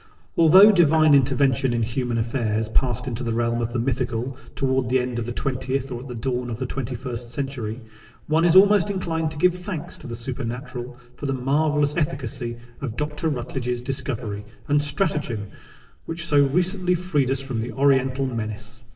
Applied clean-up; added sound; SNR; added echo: neural separator model SepFormer DNS4.